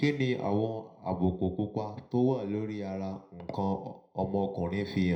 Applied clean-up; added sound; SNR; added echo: none; none; none; reverberation time 0.5 s.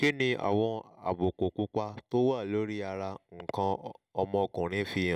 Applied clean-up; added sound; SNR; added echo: none; none; none; none.